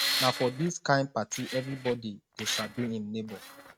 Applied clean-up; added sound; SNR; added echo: neural mask model RNNoise.